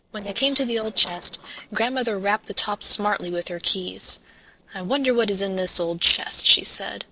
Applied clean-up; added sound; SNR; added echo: neural separator model SepFormer DNS4.